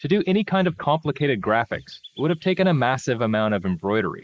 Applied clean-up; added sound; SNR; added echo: neural mask model Resemble Enhance denoiser.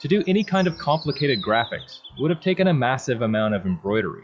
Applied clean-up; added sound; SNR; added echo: classical method log-MMSE.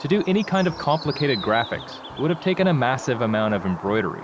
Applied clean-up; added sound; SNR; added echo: none; Bird; 14 dB; none.